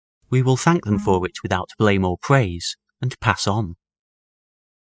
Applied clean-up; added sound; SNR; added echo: classical method spectral subtraction.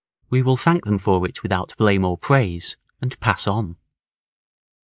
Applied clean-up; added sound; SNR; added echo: neural mask model Resemble Enhance denoiser.